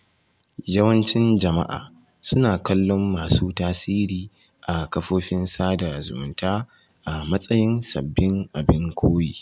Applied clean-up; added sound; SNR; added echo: none; none; none; none.